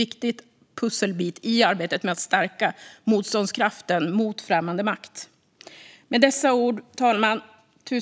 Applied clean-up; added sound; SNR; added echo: none; none; none; none.